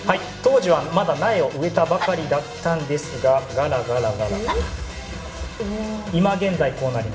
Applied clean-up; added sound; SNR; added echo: none; Dog; 17 dB; reverberation time 1.0 s.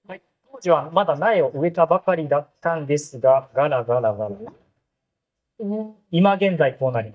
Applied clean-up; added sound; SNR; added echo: neural mask model DeepFilterNet 3.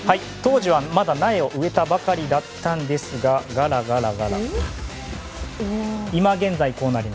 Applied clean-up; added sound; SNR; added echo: none; none; none; none.